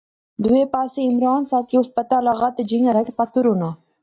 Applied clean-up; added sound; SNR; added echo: neural mask model DeepFilterNet 3.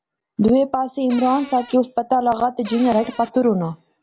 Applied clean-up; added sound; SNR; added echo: none; Cupboard open or close; 19 dB; none.